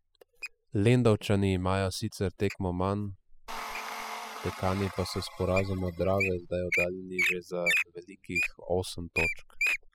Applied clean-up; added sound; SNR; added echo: classical method spectral subtraction.